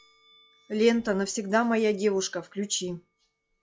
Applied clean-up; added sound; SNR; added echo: classical method log-MMSE.